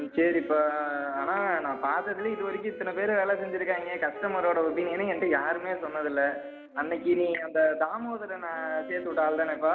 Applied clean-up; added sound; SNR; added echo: none; Wind instrument, woodwind instrument; 15 dB; none.